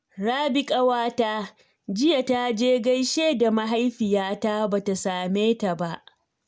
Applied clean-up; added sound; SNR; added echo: none; none; none; none.